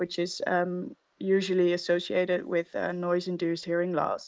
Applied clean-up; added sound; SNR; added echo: neural mask model Resemble Enhance denoiser.